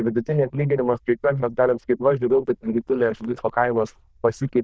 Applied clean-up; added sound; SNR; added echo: neural diffusion model UNIVERSE++.